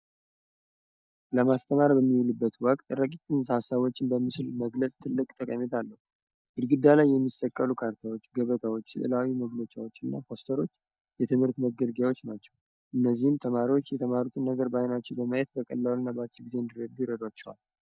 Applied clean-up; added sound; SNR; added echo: neural mask model DeepFilterNet 3.